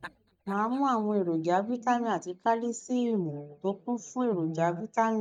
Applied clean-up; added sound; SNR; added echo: neural mask model DeepFilterNet 3.